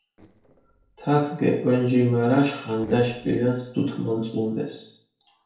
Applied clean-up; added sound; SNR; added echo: neural separator model SepFormer DNS4.